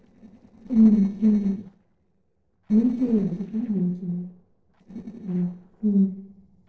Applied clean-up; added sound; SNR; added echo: neural separator model SepFormer DNS4.